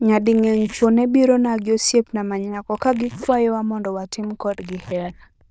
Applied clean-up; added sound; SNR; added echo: neural diffusion model UNIVERSE++.